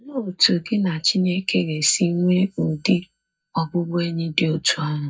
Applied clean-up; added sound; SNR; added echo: neural mask model DeepFilterNet 3.